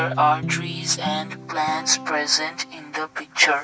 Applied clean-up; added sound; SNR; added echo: none; Guitar; 10 dB; none.